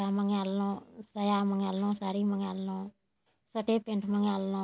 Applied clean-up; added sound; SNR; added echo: none; none; none; none.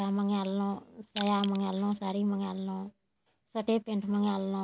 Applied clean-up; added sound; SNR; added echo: none; Crushing; 12 dB; none.